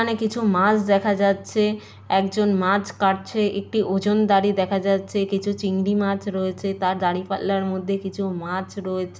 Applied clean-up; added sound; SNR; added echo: none; none; none; none.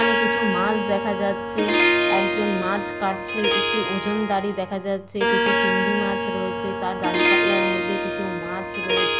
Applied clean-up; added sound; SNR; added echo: none; Harp; -4 dB; none.